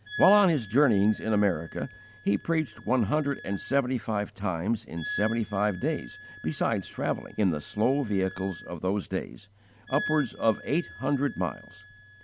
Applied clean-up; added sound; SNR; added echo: none; Wind instrument, woodwind instrument; 15 dB; none.